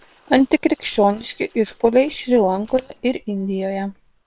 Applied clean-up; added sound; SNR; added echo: neural separator model SepFormer WHAM!.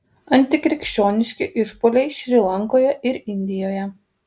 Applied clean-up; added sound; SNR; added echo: none; none; none; none.